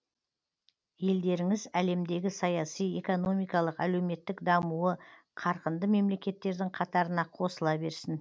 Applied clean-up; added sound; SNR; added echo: none; none; none; none.